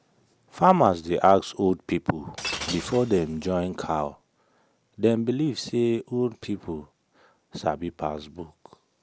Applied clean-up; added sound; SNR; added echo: none; Shatter; 11 dB; none.